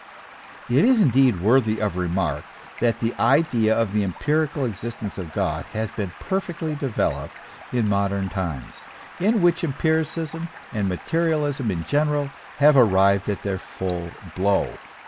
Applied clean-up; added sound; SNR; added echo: none; Stream; 20 dB; none.